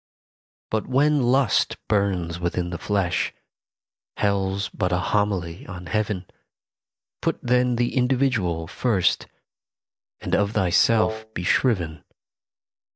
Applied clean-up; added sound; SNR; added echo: neural mask model DeepFilterNet 3.